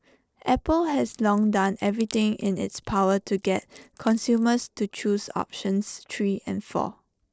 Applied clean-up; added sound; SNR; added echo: neural separator model SepFormer DNS4.